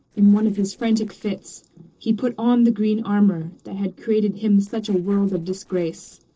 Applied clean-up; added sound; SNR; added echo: neural separator model SepFormer DNS4.